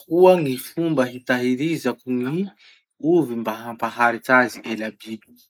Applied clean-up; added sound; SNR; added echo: neural mask model Resemble Enhance denoiser.